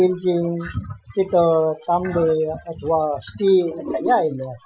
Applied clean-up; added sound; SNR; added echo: classical method Wiener filter.